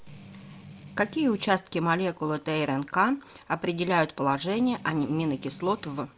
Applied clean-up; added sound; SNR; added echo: none; Strum; 18 dB; none.